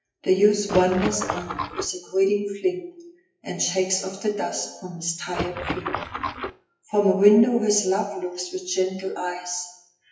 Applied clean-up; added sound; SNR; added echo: classical method WPE with log-MMSE.